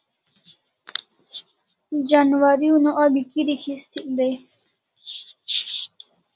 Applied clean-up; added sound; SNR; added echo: none; none; none; none.